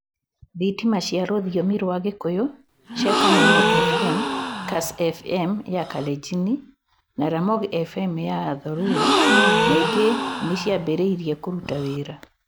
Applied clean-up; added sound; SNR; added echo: none; Gasp; -2 dB; none.